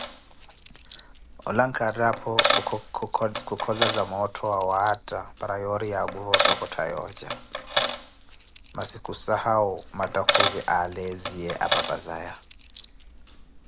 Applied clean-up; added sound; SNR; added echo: none; Coin (dropping); 2 dB; none.